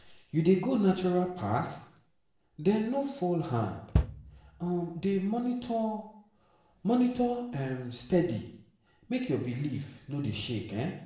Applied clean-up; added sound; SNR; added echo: none; Bass drum; 5 dB; reverberation time 0.7 s.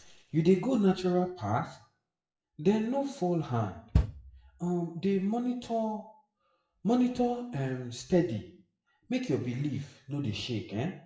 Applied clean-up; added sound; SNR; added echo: classical method WPE with log-MMSE.